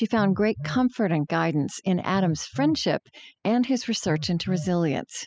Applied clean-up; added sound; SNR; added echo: classical method spectral subtraction.